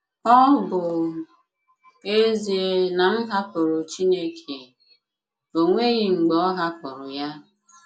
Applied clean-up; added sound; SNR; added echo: none; none; none; none.